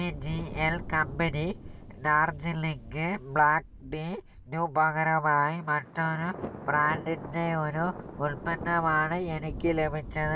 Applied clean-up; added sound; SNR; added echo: none; Thunder; 12 dB; none.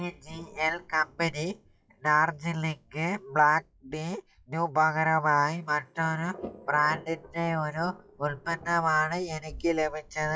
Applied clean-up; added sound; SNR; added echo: classical method log-MMSE.